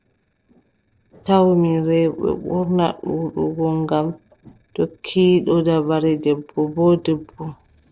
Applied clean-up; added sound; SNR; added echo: neural separator model SepFormer DNS4.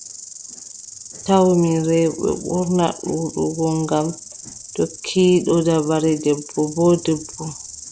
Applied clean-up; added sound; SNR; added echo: none; Insect; 16 dB; none.